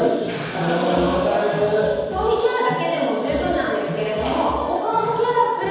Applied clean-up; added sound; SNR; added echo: none; none; none; reverberation time 1.2 s.